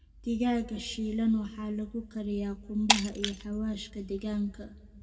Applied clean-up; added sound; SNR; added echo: none; Shatter; 2 dB; reverberation time 0.9 s.